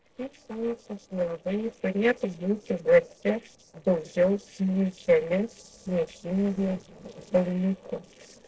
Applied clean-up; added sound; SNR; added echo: neural separator model SepFormer DNS4.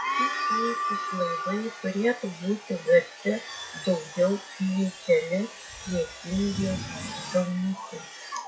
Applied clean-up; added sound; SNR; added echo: classical method WPE with log-MMSE.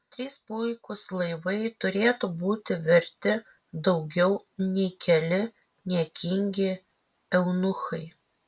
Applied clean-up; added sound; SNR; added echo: none; none; none; none.